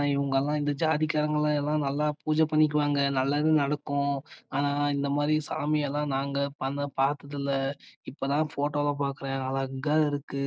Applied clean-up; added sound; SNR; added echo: none; none; none; none.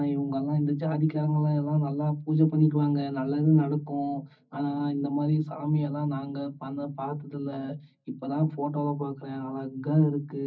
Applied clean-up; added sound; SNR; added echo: none; none; none; reverberation time 0.4 s.